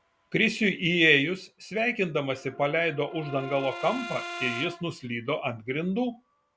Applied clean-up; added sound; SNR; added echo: none; Brass instrument; 13 dB; none.